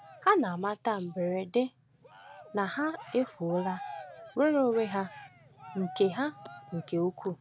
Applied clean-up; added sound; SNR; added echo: none; Cheering; 17 dB; none.